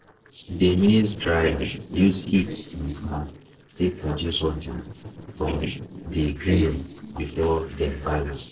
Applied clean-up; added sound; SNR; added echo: neural separator model SepFormer DNS4.